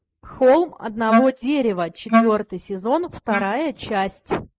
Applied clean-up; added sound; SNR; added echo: neural mask model Resemble Enhance denoiser.